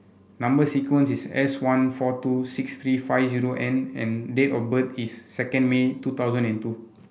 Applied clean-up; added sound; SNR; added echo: none; none; none; none.